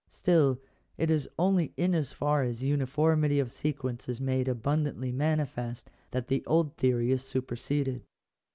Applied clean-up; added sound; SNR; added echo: none; none; none; none.